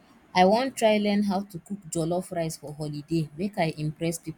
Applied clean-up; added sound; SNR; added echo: none; none; none; none.